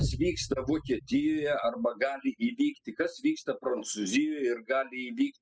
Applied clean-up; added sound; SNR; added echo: classical method spectral subtraction.